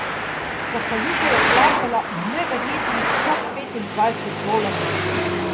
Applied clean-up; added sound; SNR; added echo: none; Traffic noise, roadway noise; -3 dB; none.